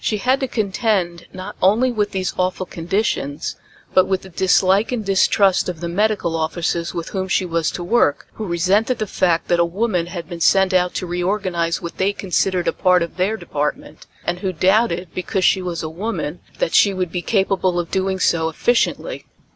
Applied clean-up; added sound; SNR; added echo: none; none; none; none.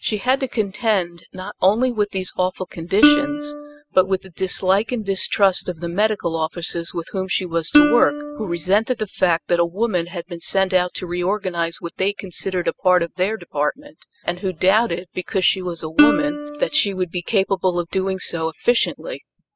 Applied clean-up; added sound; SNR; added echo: classical method spectral subtraction.